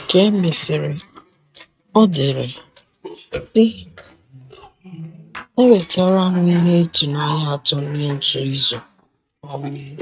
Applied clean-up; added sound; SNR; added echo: neural mask model RNNoise.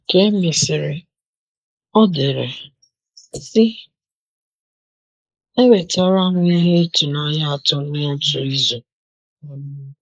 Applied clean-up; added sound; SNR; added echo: neural mask model Resemble Enhance denoiser.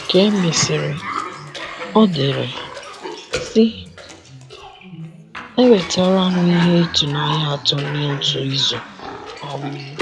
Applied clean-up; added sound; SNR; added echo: none; Cough; 11 dB; none.